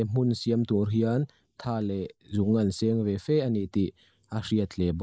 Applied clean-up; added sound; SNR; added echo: neural mask model Resemble Enhance denoiser.